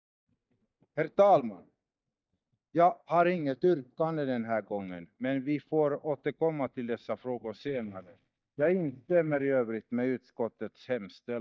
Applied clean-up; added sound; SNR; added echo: neural mask model DeepFilterNet 3.